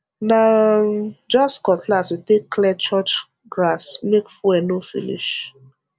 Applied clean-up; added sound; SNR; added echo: none; none; none; none.